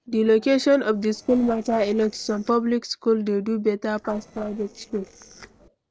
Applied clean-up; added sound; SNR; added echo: neural separator model SepFormer DNS4.